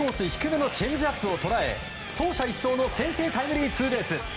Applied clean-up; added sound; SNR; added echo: none; none; none; none.